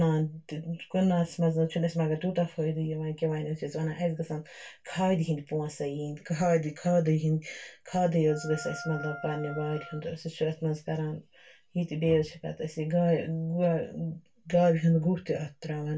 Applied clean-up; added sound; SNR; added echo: none; Wind instrument, woodwind instrument; 13 dB; reverberation time 0.2 s.